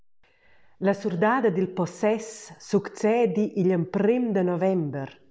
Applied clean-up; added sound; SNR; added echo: none; none; none; none.